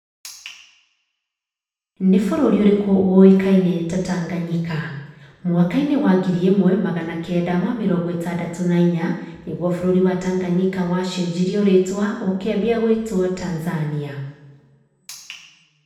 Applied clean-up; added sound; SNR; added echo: none; none; none; reverberation time 0.9 s.